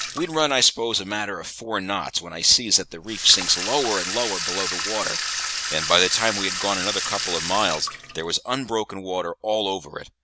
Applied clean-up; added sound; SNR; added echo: none; Sink (filling or washing) / Water tap, faucet; 6 dB; none.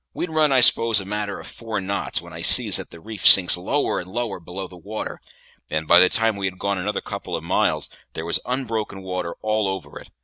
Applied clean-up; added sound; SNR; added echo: none; none; none; none.